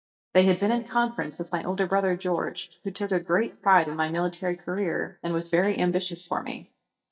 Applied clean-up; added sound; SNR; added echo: neural mask model DeepFilterNet 3.